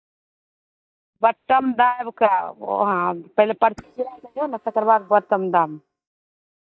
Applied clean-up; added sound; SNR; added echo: neural mask model DeepFilterNet 3.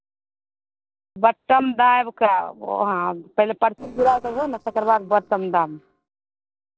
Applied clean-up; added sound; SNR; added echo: neural separator model SepFormer DNS4.